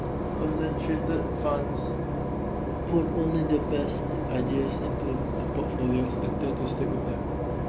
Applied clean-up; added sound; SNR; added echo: none; Engine / Boat, Water vehicle; -2 dB; none.